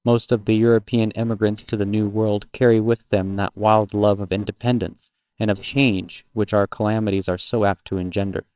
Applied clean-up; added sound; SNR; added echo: neural separator model SepFormer WHAMR!.